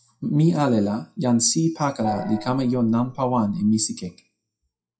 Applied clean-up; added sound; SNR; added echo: classical method WPE with log-MMSE.